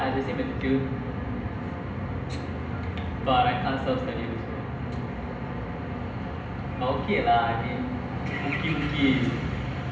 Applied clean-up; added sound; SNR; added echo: none; none; none; reverberation time 0.8 s.